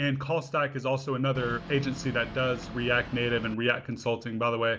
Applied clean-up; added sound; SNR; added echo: none; Boat, Water vehicle; 12 dB; none.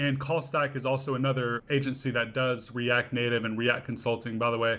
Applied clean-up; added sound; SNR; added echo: none; none; none; none.